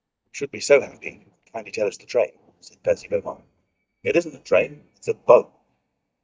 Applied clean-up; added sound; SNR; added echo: neural mask model DeepFilterNet 3.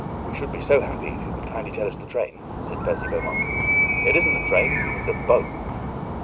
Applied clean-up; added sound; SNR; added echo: none; Animal; -1 dB; none.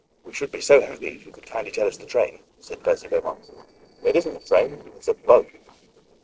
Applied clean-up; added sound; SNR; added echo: neural separator model SepFormer DNS4.